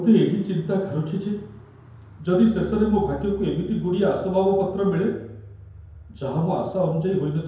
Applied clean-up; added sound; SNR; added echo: none; Car; 19 dB; reverberation time 0.9 s.